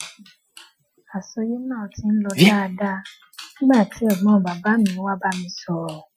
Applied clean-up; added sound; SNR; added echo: classical method Wiener filter.